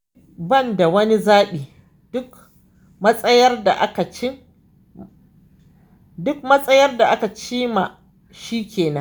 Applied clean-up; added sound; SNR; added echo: none; none; none; none.